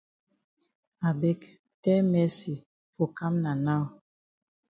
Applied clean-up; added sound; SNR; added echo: none; none; none; none.